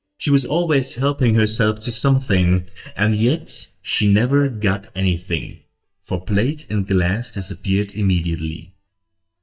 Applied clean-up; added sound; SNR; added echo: neural mask model DeepFilterNet 3.